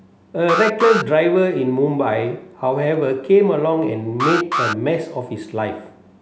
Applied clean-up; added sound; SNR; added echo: none; Alarm; 6 dB; none.